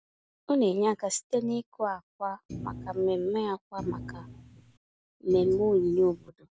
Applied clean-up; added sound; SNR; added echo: none; Thump, thud; 12 dB; none.